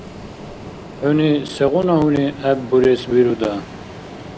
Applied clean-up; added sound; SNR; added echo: none; Ocean; 16 dB; none.